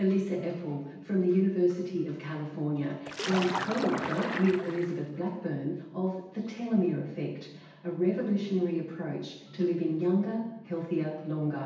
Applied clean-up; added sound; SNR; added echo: none; Splash, splatter; 6 dB; reverberation time 0.9 s.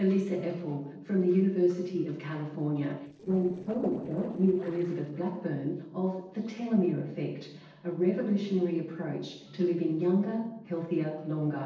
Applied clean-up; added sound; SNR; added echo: neural separator model SepFormer DNS4.